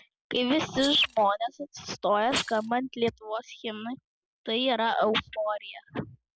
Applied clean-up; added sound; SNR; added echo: none; Rattle; 16 dB; none.